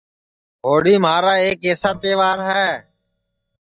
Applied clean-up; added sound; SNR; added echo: neural mask model DeepFilterNet 3.